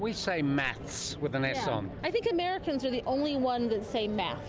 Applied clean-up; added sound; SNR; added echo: none; none; none; none.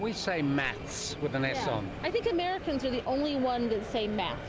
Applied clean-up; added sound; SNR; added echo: none; Subway, metro, underground; 13 dB; none.